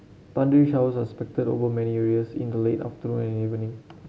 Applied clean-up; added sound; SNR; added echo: none; none; none; none.